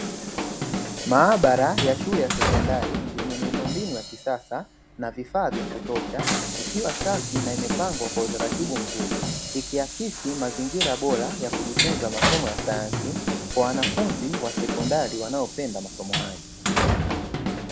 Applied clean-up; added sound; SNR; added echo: none; Train + Drum / Drum kit; 0 dB; none.